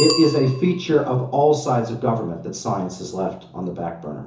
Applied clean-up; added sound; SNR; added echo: none; Bicycle bell; 13 dB; reverberation time 0.7 s.